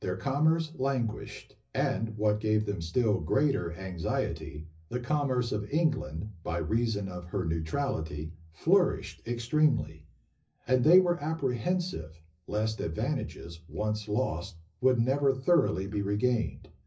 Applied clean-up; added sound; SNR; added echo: none; none; none; reverberation time 0.4 s.